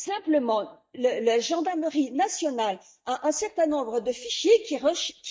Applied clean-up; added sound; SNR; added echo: neural mask model DeepFilterNet 3.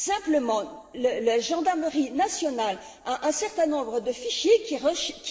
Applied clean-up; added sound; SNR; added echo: neural separator model SepFormer DNS4.